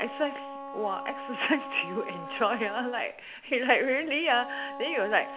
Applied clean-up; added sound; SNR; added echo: none; Wind instrument, woodwind instrument; 11 dB; none.